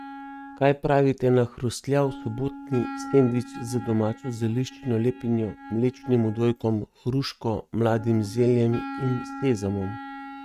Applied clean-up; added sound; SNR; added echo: neural mask model RNNoise.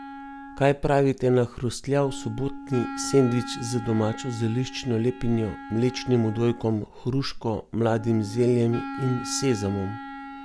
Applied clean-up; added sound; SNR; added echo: none; Wind instrument, woodwind instrument; 13 dB; none.